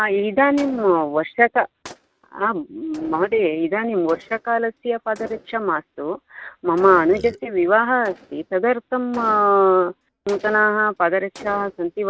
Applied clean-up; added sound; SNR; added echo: neural mask model RNNoise.